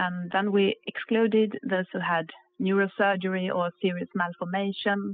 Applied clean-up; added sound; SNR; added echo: classical method spectral subtraction.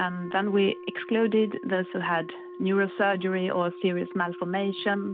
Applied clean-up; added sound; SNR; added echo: none; Wind instrument, woodwind instrument; 14 dB; none.